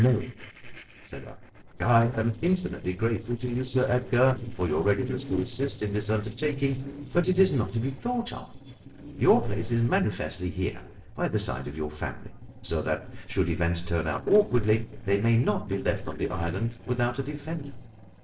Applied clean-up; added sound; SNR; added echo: neural separator model SepFormer DNS4.